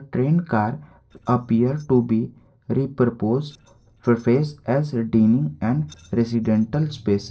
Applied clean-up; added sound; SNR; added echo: neural separator model SepFormer DNS4.